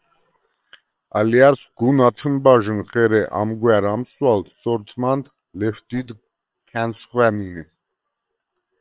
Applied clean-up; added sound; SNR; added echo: neural separator model SepFormer WHAM!.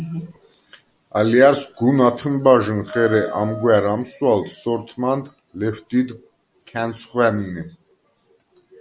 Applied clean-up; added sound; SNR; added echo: none; Wind instrument, woodwind instrument; 12 dB; none.